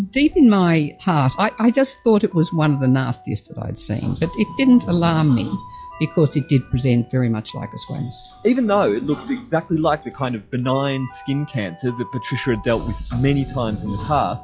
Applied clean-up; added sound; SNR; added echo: classical method log-MMSE.